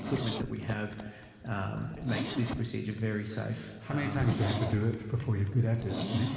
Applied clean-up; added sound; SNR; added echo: none; Zipper (clothing); 7 dB; reverberation time 2.3 s.